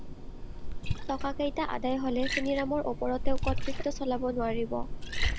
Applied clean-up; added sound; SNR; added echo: none; Liquid; -2 dB; none.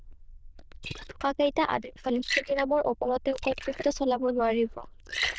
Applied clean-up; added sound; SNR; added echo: neural diffusion model UNIVERSE++.